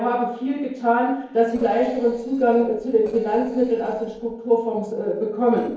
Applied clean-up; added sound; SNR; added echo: neural separator model SepFormer DNS4.